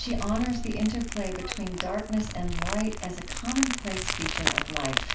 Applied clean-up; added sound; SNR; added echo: none; Crumpling, crinkling; 1 dB; reverberation time 0.3 s.